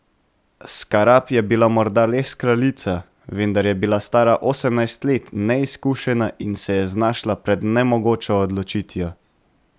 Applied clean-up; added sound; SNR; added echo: none; none; none; none.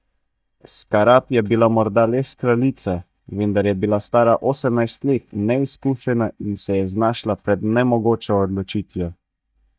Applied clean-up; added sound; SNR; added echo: neural mask model DeepFilterNet 3.